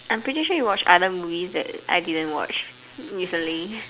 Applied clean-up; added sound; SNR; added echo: none; none; none; none.